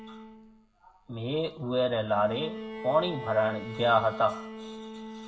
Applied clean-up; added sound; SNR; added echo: none; Bowed string instrument; 12 dB; reverberation time 0.3 s.